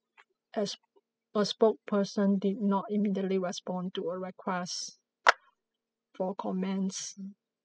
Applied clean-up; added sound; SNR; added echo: classical method spectral subtraction.